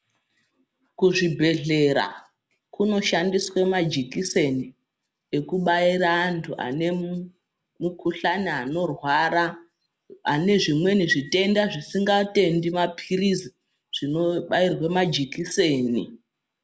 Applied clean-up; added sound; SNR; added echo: none; none; none; none.